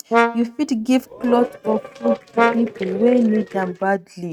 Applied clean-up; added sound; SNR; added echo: neural mask model RNNoise.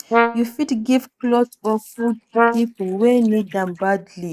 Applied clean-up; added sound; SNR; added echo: neural mask model Resemble Enhance denoiser.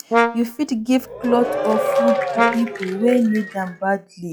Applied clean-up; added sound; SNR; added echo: classical method log-MMSE.